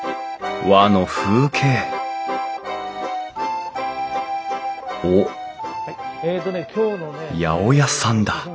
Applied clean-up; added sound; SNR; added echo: none; none; none; none.